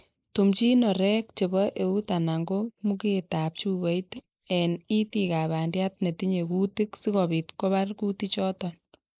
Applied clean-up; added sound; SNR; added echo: neural mask model Resemble Enhance denoiser.